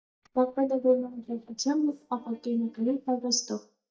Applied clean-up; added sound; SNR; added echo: neural mask model DeepFilterNet 3.